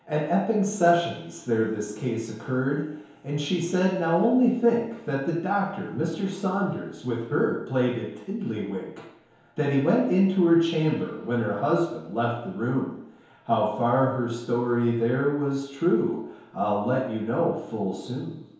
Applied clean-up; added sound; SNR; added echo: none; none; none; reverberation time 1.0 s.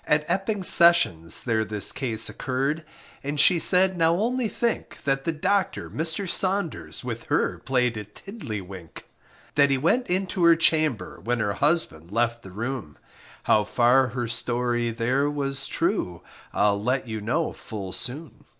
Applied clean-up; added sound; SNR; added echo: none; none; none; none.